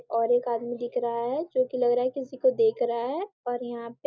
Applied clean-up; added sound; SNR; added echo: none; none; none; none.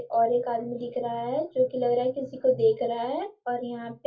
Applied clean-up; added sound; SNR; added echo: none; none; none; reverberation time 0.2 s.